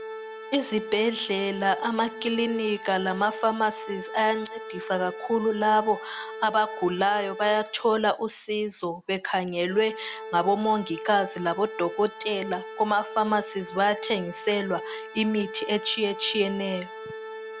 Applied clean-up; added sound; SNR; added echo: none; Organ; 12 dB; none.